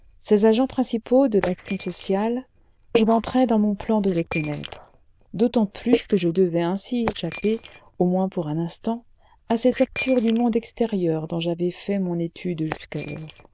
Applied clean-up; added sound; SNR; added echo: neural diffusion model UNIVERSE++.